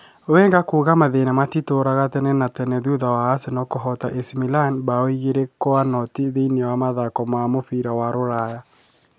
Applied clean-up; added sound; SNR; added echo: none; none; none; none.